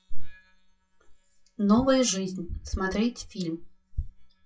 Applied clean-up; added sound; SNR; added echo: classical method WPE with log-MMSE.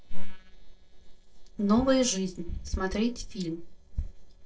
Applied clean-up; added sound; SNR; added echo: neural separator model SepFormer DNS4.